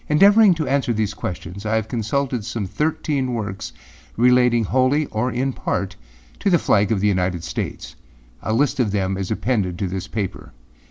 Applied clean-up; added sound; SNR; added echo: none; none; none; none.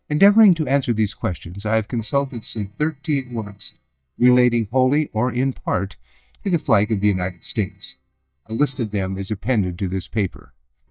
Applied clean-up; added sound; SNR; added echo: neural mask model DeepFilterNet 3.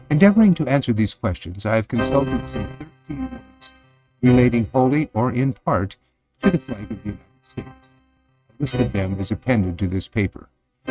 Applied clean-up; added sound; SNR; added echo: neural mask model RNNoise.